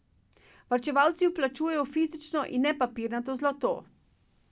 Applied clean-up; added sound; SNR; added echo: none; none; none; none.